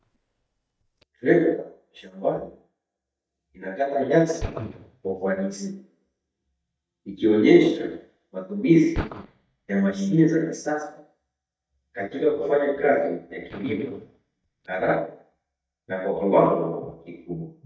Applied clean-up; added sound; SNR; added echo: neural mask model DeepFilterNet 3.